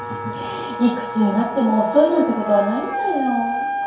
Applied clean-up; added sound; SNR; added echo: none; Wind instrument, woodwind instrument; 7 dB; reverberation time 2.4 s.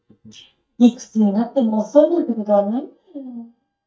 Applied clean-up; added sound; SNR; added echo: neural mask model DeepFilterNet 3.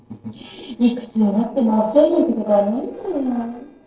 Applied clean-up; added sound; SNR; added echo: neural separator model SepFormer DNS4.